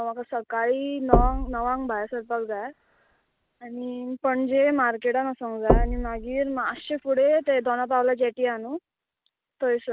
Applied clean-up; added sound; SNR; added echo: none; Knock; 2 dB; none.